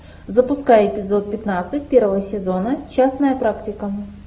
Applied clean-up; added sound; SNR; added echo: none; none; none; none.